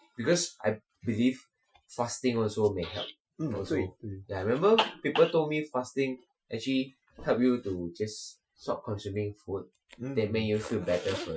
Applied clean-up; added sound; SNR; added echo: classical method Wiener filter.